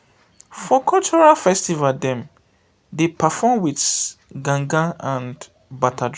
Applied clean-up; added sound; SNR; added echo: none; none; none; none.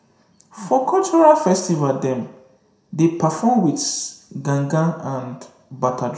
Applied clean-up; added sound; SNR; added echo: none; none; none; reverberation time 0.6 s.